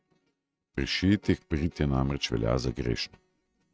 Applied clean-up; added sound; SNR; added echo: neural mask model RNNoise.